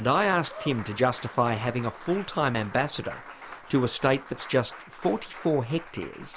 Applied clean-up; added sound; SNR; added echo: none; Applause; 16 dB; none.